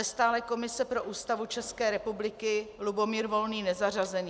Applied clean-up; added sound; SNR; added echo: none; none; none; none.